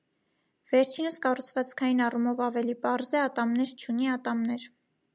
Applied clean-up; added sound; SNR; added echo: none; none; none; none.